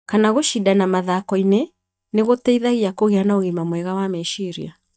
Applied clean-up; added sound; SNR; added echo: neural mask model DeepFilterNet 3.